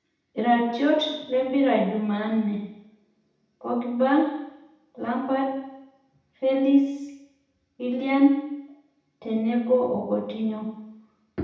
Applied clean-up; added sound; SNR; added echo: none; none; none; reverberation time 0.8 s.